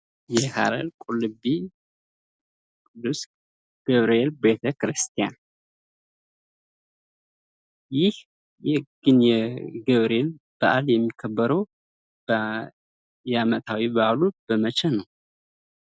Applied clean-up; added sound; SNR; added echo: none; none; none; none.